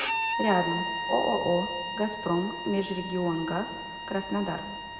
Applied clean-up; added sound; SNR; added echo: none; Bowed string instrument; 4 dB; reverberation time 1.8 s.